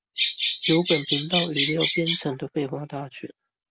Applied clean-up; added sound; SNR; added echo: none; Bird vocalization, bird call, bird song; -1 dB; none.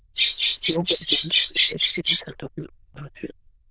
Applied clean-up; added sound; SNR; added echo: neural diffusion model UNIVERSE++.